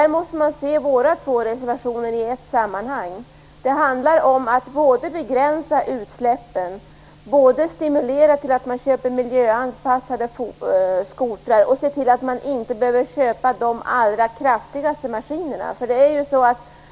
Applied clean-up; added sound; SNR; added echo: none; none; none; none.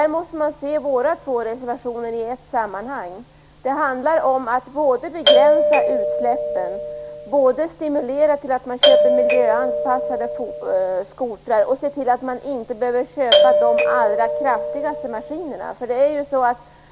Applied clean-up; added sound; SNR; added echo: none; Doorbell; -3 dB; none.